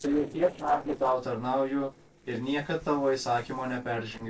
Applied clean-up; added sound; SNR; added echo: neural separator model SepFormer DNS4.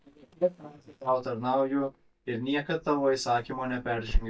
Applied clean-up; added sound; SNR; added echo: neural mask model DeepFilterNet 3.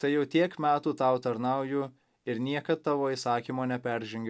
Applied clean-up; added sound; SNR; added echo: none; none; none; none.